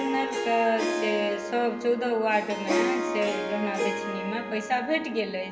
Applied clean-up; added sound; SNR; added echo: none; Harp; 3 dB; reverberation time 0.5 s.